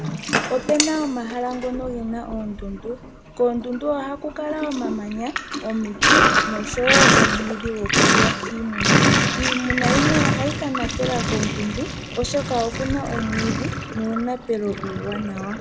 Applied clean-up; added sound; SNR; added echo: none; Sink (filling or washing); -3 dB; reverberation time 1.0 s.